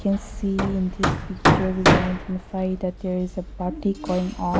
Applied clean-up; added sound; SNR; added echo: none; Hammer; -1 dB; none.